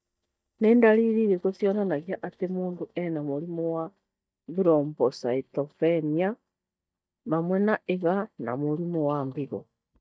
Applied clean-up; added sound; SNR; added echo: neural mask model DeepFilterNet 3.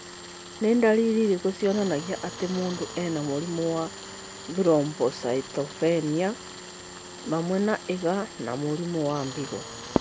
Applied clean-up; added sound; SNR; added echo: none; Tools; 14 dB; none.